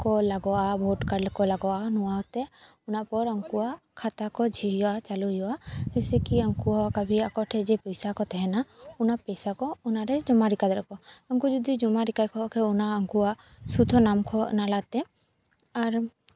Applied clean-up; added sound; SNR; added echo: none; none; none; none.